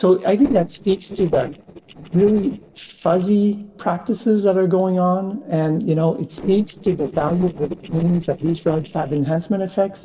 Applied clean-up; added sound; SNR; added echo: neural separator model SepFormer DNS4.